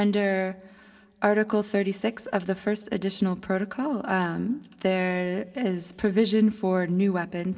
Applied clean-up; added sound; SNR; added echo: none; none; none; reverberation time 0.4 s.